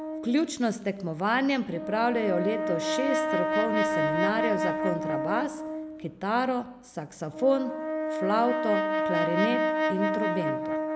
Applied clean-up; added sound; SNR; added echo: none; Brass instrument; 0 dB; none.